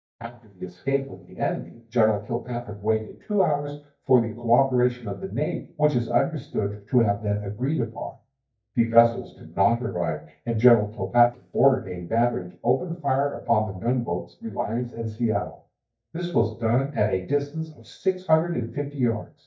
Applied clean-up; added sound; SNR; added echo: neural mask model DeepFilterNet 3.